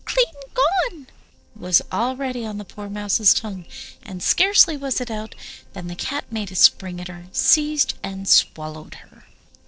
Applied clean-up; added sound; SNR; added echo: neural separator model SepFormer DNS4.